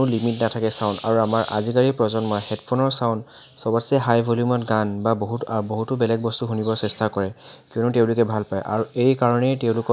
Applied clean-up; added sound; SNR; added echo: none; none; none; none.